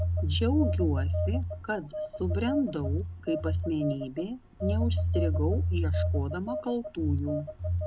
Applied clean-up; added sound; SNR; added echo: none; Telephone; -3 dB; none.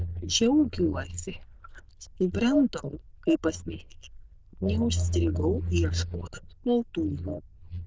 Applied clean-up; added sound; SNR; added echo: neural diffusion model UNIVERSE++.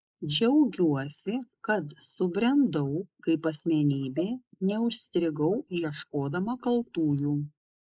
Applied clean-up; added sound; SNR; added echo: neural mask model Resemble Enhance denoiser.